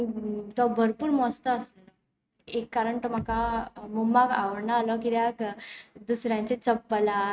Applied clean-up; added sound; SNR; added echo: neural mask model RNNoise.